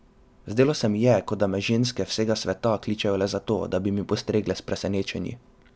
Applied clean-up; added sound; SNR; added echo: none; none; none; none.